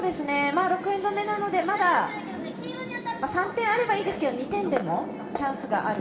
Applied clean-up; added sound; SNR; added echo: none; none; none; reverberation time 1.2 s.